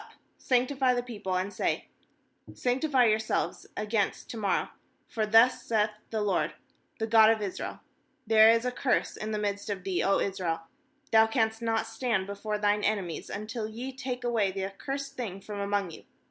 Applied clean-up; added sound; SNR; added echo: none; none; none; none.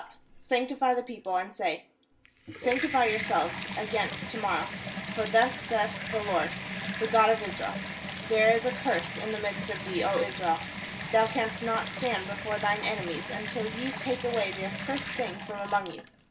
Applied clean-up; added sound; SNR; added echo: none; Bathtub (filling or washing) / Water tap, faucet; 7 dB; reverberation time 0.2 s.